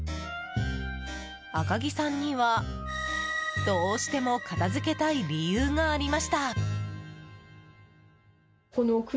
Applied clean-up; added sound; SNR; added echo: none; none; none; none.